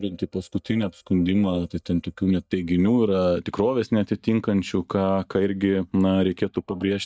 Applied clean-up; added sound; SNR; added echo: neural mask model DeepFilterNet 3.